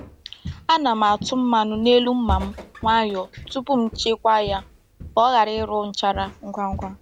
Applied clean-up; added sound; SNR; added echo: none; Walk, footsteps; 14 dB; none.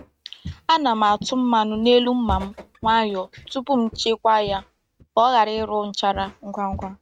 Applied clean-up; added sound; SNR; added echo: neural mask model RNNoise.